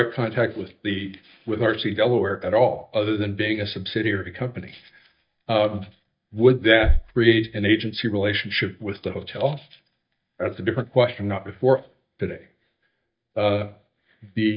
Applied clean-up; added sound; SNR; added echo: neural mask model DeepFilterNet 3.